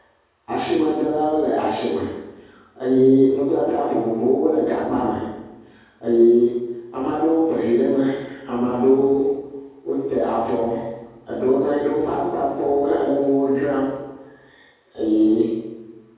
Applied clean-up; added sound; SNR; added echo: none; none; none; reverberation time 1.3 s.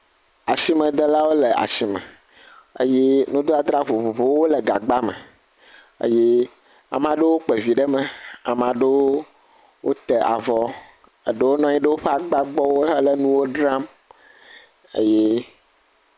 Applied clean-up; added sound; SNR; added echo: none; none; none; none.